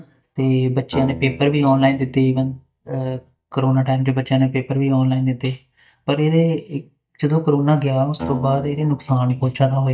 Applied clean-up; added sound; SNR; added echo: neural mask model DeepFilterNet 3.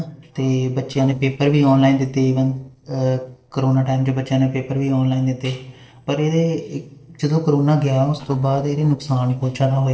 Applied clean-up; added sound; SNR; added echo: neural separator model SepFormer DNS4.